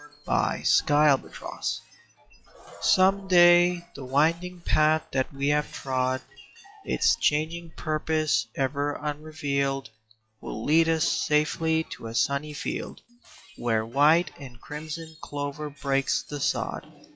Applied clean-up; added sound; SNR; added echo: classical method log-MMSE.